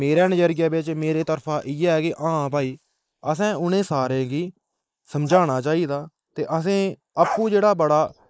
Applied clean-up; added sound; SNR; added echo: neural mask model Resemble Enhance denoiser.